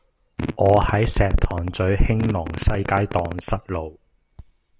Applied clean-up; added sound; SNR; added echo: none; Fart; 11 dB; none.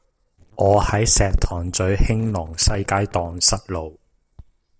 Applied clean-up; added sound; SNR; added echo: neural separator model SepFormer DNS4.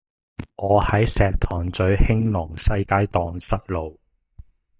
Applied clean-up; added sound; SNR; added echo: neural mask model DeepFilterNet 3.